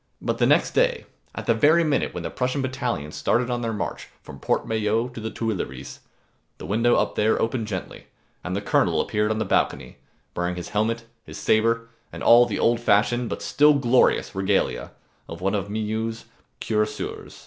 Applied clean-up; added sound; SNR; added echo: none; none; none; none.